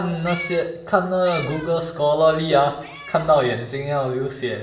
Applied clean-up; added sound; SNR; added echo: none; Meow; 18 dB; reverberation time 0.8 s.